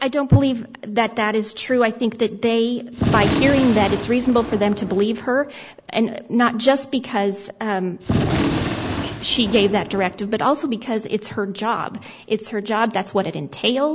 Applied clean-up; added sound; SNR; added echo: none; Gunshot, gunfire; 4 dB; none.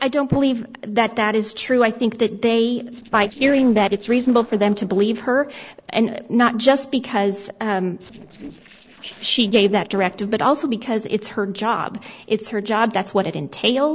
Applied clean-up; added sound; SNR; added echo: neural separator model SepFormer DNS4.